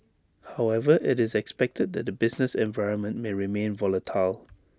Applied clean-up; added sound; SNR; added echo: none; none; none; none.